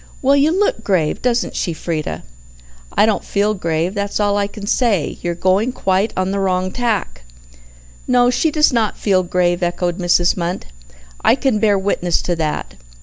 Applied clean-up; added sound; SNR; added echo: none; none; none; none.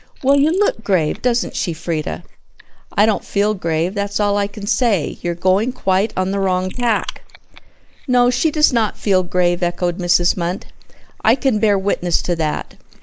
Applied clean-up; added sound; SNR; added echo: neural mask model Resemble Enhance denoiser.